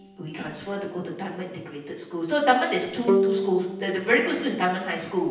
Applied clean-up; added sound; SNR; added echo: none; Bowed string instrument; 5 dB; reverberation time 0.9 s.